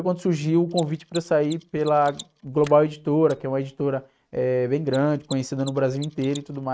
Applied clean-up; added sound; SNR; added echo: neural mask model RNNoise.